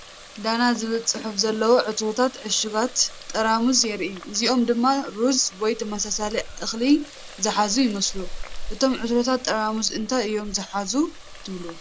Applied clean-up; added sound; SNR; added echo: none; Water tap, faucet; 14 dB; none.